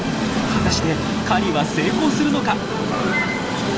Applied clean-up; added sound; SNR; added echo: none; Train; 0 dB; none.